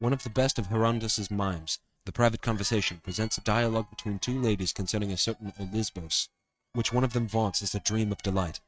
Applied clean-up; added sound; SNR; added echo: neural mask model RNNoise.